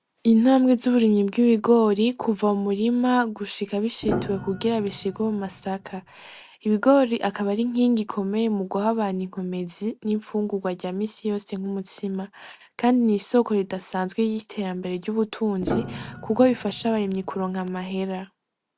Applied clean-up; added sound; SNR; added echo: none; Piano; 11 dB; none.